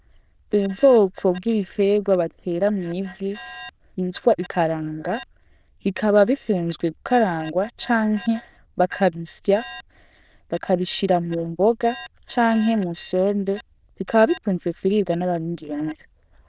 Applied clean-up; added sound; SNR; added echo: neural diffusion model UNIVERSE++.